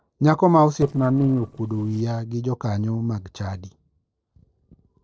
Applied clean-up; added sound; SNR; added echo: neural separator model SepFormer DNS4.